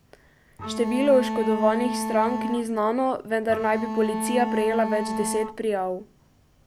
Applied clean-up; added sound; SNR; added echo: none; Bowed string instrument; 4 dB; none.